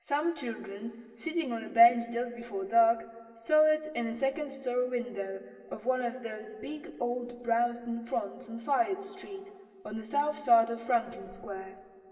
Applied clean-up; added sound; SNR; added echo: none; none; none; reverberation time 2.4 s.